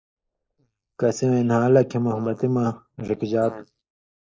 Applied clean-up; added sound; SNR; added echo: neural mask model Resemble Enhance denoiser.